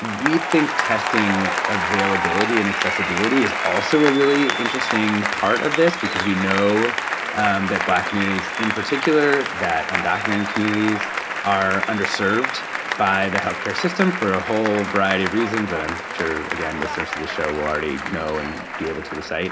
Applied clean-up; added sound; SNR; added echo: none; Applause; 2 dB; reverberation time 0.3 s.